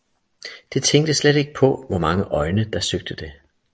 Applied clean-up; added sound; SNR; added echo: none; none; none; none.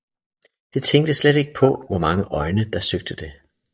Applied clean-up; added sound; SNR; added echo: neural mask model DeepFilterNet 3.